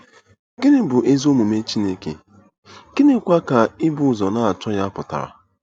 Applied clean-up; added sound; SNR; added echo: none; none; none; none.